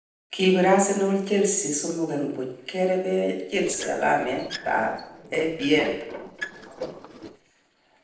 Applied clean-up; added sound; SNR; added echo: neural separator model SepFormer DNS4.